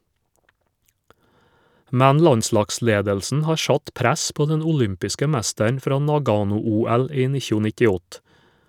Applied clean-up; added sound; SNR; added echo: none; none; none; none.